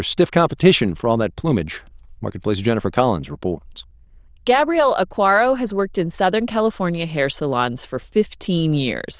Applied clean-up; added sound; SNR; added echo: neural diffusion model UNIVERSE++.